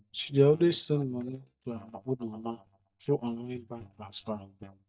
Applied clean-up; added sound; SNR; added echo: neural mask model DeepFilterNet 3.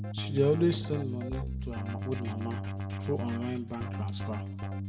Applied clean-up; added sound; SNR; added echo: none; Keyboard (musical); 2 dB; reverberation time 0.9 s.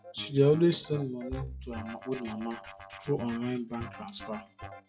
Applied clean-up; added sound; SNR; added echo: classical method WPE with log-MMSE.